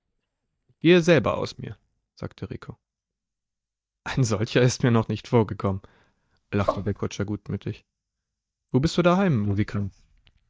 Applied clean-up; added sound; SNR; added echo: neural mask model DeepFilterNet 3.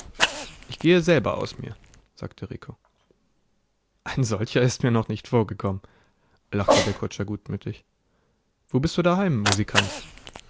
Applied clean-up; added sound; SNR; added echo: none; Cat; 6 dB; none.